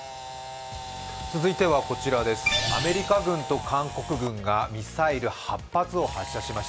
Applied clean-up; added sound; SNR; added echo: none; Camera; 11 dB; none.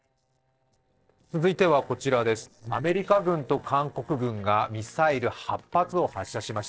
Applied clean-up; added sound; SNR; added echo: neural separator model SepFormer DNS4.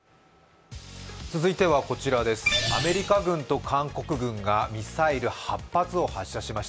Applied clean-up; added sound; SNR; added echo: none; none; none; none.